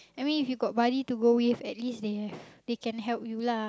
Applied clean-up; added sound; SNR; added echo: none; none; none; none.